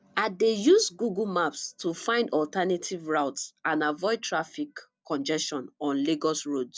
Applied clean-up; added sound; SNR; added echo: none; none; none; none.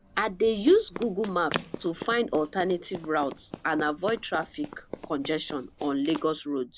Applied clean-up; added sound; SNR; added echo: none; Run; 13 dB; none.